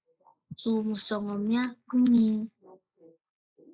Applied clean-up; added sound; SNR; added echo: neural mask model Resemble Enhance denoiser.